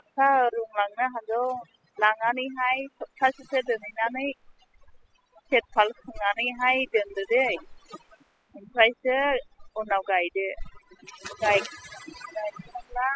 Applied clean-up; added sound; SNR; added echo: classical method spectral subtraction.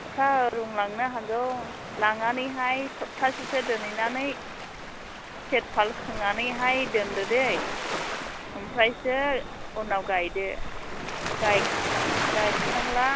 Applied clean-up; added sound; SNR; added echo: none; Waves, surf; 4 dB; none.